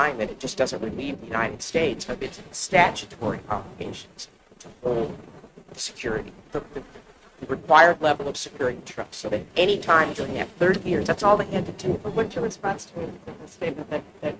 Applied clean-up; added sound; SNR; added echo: neural mask model RNNoise.